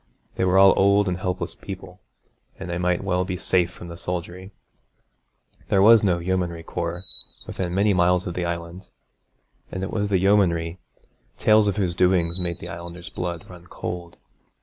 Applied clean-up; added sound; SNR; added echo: none; Bird vocalization, bird call, bird song; 6 dB; none.